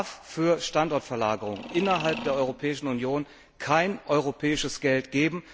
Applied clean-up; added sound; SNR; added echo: none; Mechanisms; 11 dB; none.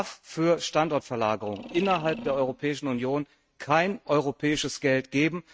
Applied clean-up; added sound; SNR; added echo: neural mask model RNNoise.